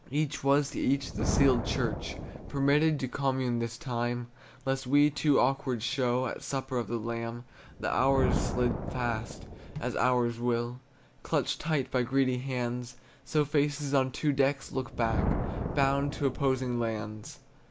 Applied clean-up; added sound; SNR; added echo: none; Thunder; 8 dB; none.